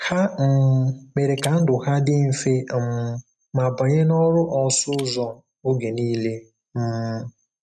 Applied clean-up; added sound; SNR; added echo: neural mask model RNNoise.